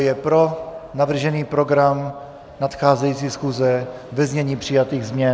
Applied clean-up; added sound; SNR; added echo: none; none; none; none.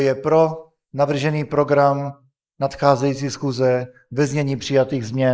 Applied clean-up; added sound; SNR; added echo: neural mask model Resemble Enhance denoiser.